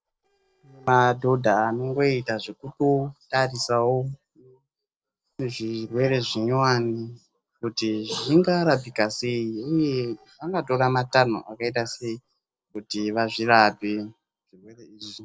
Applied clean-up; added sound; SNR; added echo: neural separator model SepFormer DNS4.